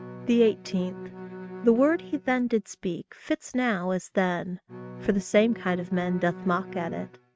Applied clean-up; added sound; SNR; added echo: neural mask model RNNoise.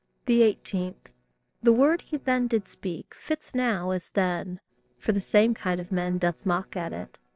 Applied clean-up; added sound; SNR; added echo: neural separator model SepFormer DNS4.